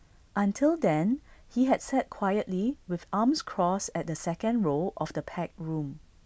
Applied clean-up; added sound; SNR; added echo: none; none; none; none.